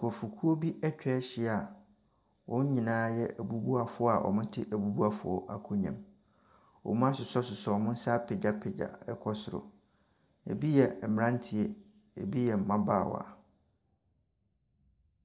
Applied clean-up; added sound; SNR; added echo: none; none; none; none.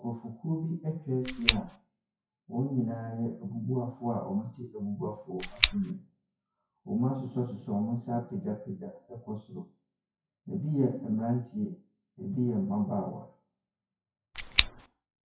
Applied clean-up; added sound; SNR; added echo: classical method WPE with log-MMSE.